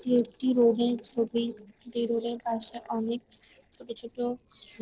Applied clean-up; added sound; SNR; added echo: neural separator model SepFormer DNS4.